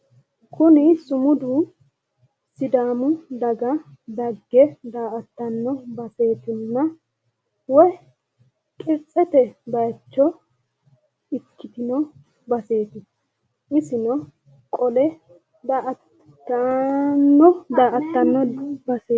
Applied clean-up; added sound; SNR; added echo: none; none; none; none.